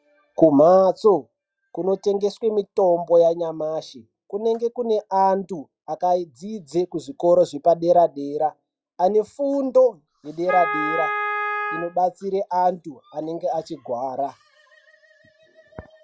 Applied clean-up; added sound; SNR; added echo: classical method log-MMSE.